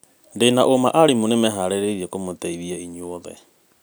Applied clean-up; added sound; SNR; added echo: none; none; none; none.